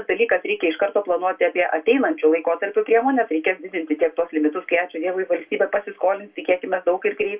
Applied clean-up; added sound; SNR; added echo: none; none; none; reverberation time 0.2 s.